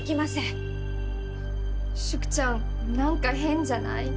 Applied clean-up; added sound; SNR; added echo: none; none; none; none.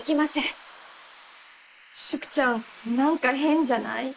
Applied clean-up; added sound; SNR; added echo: neural mask model Resemble Enhance denoiser.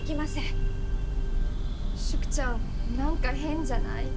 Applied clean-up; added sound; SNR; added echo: none; Bird / Breathing; -5 dB; none.